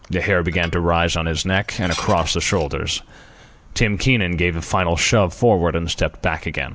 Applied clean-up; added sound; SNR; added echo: none; Dishes, pots, and pans; 18 dB; none.